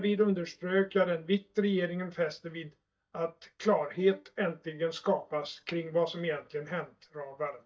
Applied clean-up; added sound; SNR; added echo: neural mask model DeepFilterNet 3.